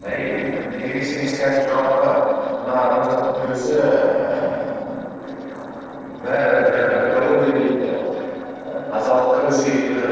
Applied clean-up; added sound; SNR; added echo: neural separator model SepFormer DNS4.